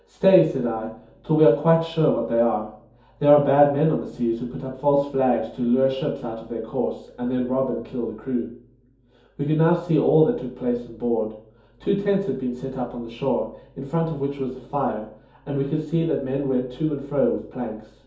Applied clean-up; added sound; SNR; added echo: none; none; none; reverberation time 0.6 s.